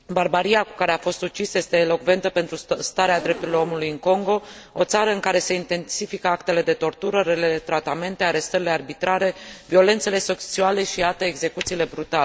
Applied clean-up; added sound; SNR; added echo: none; Zipper (clothing); 15 dB; none.